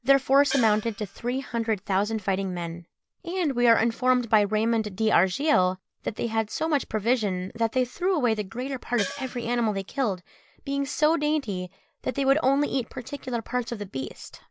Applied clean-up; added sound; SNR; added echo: none; Gong; 11 dB; none.